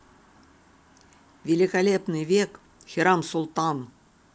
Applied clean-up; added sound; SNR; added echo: none; none; none; none.